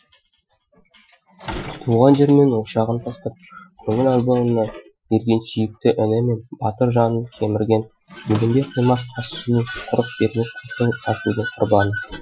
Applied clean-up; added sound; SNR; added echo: classical method Wiener filter.